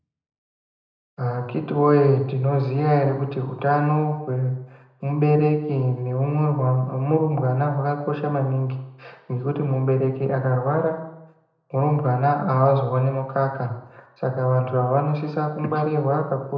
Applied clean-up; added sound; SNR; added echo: none; none; none; reverberation time 0.8 s.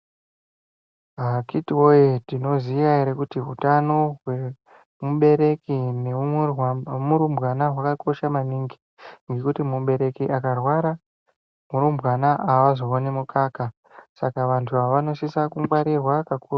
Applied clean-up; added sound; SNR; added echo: none; none; none; none.